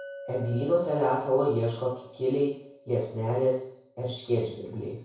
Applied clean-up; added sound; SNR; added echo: none; Chink, clink; 19 dB; reverberation time 0.6 s.